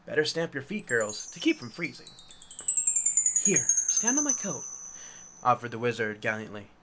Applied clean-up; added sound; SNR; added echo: none; Chime; -2 dB; none.